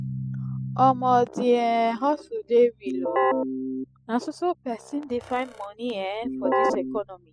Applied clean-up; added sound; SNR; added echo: classical method spectral subtraction.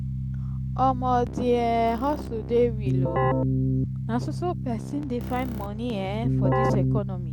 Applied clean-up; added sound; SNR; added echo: none; Keyboard (musical); -1 dB; none.